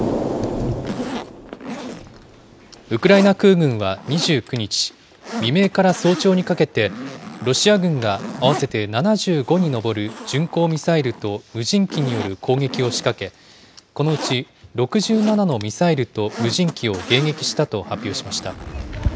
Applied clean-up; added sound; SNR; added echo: none; Zipper (clothing); 13 dB; none.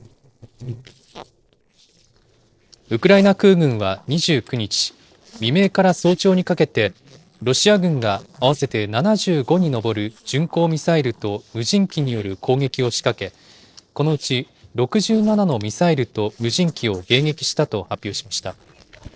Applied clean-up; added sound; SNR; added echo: neural separator model SepFormer DNS4.